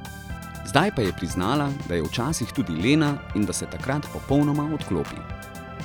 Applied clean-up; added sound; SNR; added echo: none; Organ; 11 dB; none.